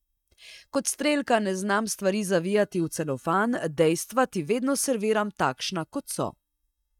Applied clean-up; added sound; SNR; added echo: neural mask model DeepFilterNet 3.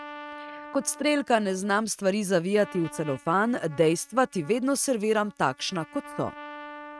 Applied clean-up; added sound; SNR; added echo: neural mask model RNNoise.